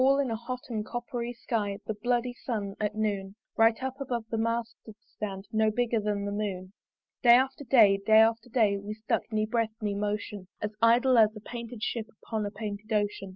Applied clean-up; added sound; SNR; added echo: none; none; none; none.